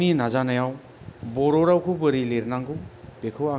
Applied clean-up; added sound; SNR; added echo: none; none; none; none.